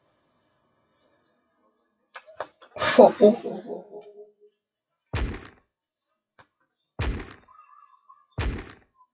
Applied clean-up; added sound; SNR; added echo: classical method WPE with log-MMSE.